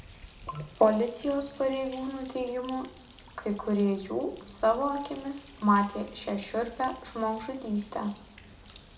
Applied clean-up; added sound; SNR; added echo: none; Bird; 20 dB; reverberation time 0.5 s.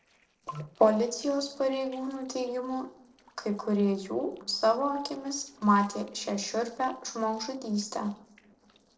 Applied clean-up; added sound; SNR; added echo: neural separator model SepFormer DNS4.